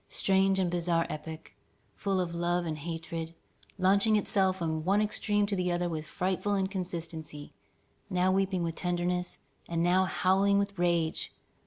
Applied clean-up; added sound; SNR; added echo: none; none; none; none.